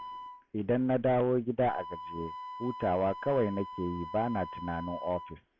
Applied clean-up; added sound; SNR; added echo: none; Wind instrument, woodwind instrument; 12 dB; none.